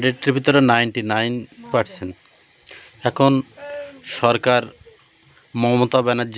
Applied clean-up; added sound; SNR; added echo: none; none; none; none.